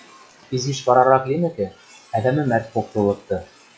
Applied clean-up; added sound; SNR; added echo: classical method log-MMSE.